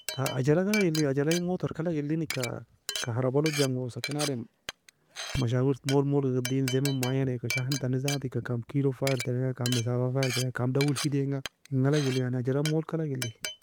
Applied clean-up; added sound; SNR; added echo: none; Glass; 11 dB; none.